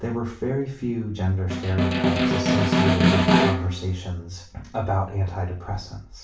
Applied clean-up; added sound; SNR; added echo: none; Snare drum; -5 dB; reverberation time 0.4 s.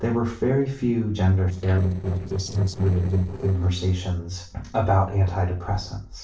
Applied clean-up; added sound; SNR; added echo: neural separator model SepFormer DNS4.